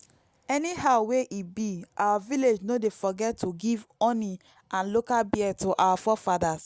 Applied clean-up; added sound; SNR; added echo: none; none; none; none.